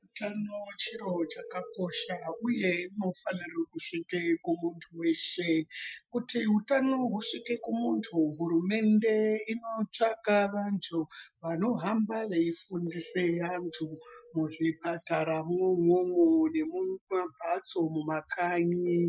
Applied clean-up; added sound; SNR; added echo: classical method Wiener filter.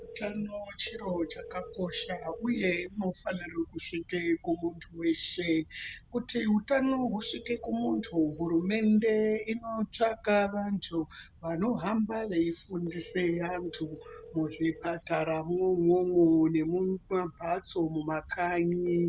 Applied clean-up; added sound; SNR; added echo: none; Telephone; 20 dB; none.